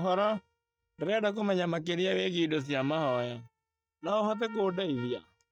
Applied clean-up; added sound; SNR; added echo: neural mask model RNNoise.